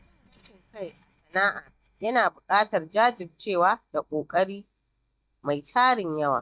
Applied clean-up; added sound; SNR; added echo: neural mask model DeepFilterNet 3.